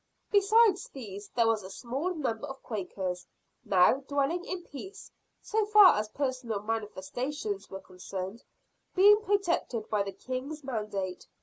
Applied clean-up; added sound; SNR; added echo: none; none; none; none.